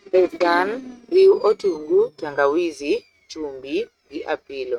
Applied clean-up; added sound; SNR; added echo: neural mask model RNNoise.